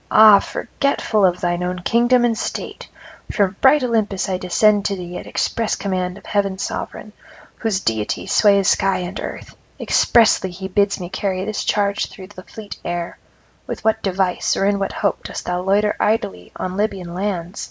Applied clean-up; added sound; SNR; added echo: none; none; none; none.